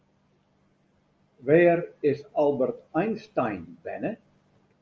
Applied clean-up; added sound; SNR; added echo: none; none; none; none.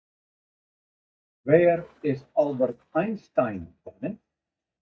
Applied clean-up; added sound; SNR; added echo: neural mask model DeepFilterNet 3.